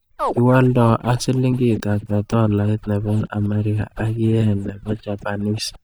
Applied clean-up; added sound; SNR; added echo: neural mask model DeepFilterNet 3.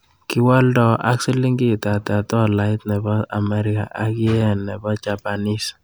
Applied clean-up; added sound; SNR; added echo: none; none; none; none.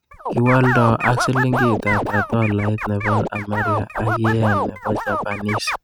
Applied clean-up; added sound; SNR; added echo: neural mask model RNNoise.